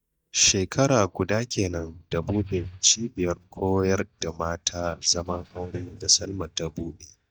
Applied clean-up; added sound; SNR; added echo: neural mask model DeepFilterNet 3.